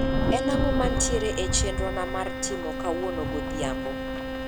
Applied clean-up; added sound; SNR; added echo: none; Bowed string instrument + Rain / Thunderstorm; -3 dB; none.